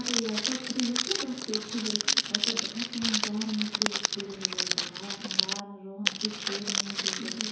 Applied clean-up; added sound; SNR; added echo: none; Crackle; -4 dB; reverberation time 2.4 s.